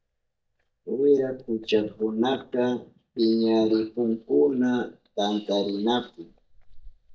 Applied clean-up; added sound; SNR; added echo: neural mask model DeepFilterNet 3.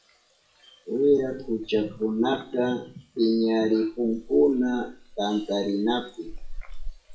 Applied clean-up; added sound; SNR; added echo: classical method WPE with log-MMSE.